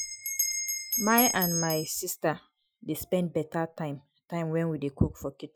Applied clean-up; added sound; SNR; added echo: classical method Wiener filter.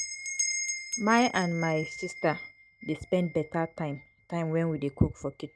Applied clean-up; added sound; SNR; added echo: neural mask model RNNoise.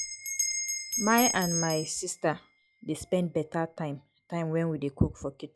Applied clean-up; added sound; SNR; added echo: classical method log-MMSE.